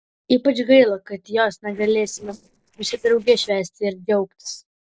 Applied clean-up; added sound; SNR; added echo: neural separator model SepFormer DNS4.